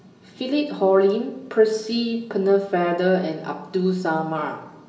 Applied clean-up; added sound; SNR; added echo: none; none; none; reverberation time 0.8 s.